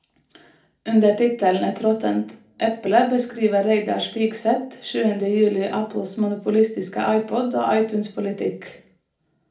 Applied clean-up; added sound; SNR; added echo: none; none; none; reverberation time 0.4 s.